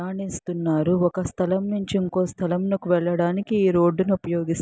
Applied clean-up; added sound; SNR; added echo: none; none; none; none.